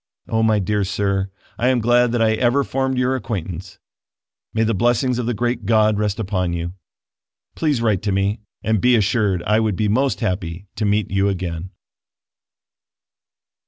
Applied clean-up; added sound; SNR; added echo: none; none; none; none.